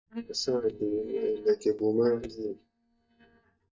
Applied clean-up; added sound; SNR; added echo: neural mask model DeepFilterNet 3.